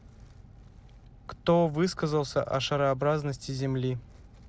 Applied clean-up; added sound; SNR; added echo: none; none; none; none.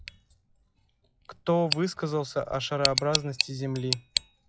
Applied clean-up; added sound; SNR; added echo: classical method log-MMSE.